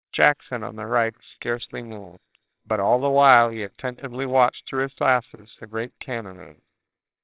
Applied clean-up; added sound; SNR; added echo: neural separator model SepFormer WHAMR!.